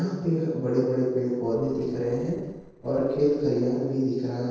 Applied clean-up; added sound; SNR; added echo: neural separator model SepFormer DNS4.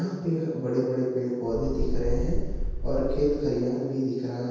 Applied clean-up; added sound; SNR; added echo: none; Wind; 0 dB; reverberation time 1.2 s.